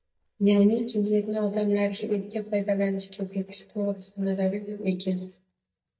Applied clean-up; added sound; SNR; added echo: neural mask model DeepFilterNet 3.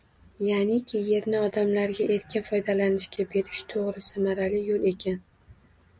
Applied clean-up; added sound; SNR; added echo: none; none; none; none.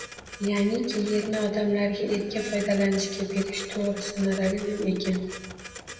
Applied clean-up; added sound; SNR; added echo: none; Printer; 14 dB; reverberation time 1.2 s.